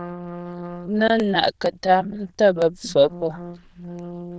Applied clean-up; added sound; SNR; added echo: neural diffusion model UNIVERSE++.